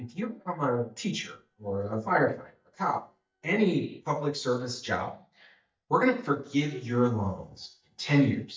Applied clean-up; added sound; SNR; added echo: neural mask model DeepFilterNet 3.